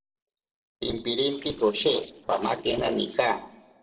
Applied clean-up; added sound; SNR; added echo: neural separator model SepFormer DNS4.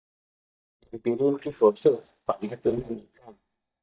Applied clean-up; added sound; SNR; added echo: neural mask model DeepFilterNet 3.